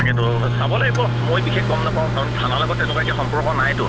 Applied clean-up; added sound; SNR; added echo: none; Microwave oven; -2 dB; none.